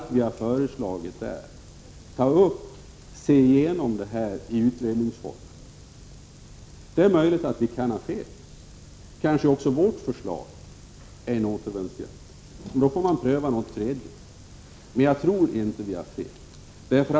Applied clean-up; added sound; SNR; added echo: none; none; none; none.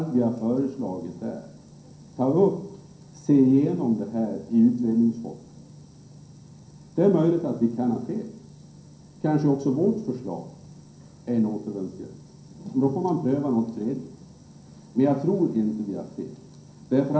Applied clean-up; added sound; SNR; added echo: none; none; none; reverberation time 0.6 s.